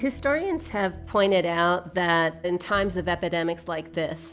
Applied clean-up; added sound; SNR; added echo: none; none; none; none.